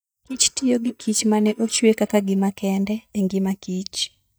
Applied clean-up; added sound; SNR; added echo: neural mask model DeepFilterNet 3.